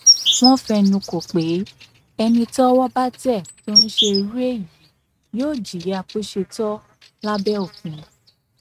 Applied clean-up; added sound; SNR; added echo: neural mask model RNNoise.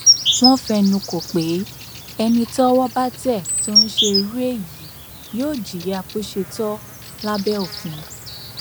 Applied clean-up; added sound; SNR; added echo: none; Insect; 2 dB; none.